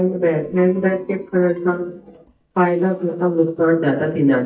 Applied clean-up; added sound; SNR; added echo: neural mask model DeepFilterNet 3.